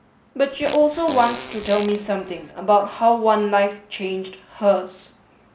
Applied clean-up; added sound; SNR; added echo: none; Fart; 14 dB; none.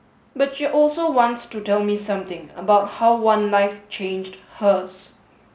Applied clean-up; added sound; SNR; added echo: none; none; none; none.